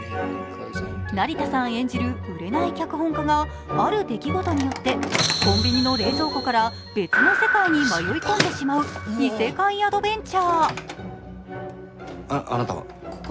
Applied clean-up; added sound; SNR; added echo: none; Microwave oven; 13 dB; none.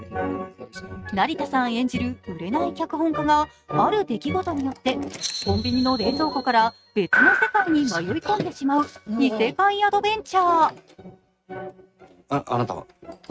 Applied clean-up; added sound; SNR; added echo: neural mask model RNNoise.